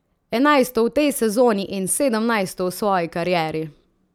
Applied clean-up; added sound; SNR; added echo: none; none; none; none.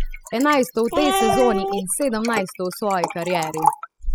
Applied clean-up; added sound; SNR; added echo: classical method spectral subtraction.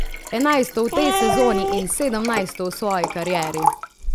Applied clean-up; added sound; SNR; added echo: none; Liquid + Cat; 2 dB; none.